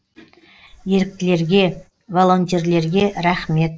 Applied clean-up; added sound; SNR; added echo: neural mask model Resemble Enhance denoiser.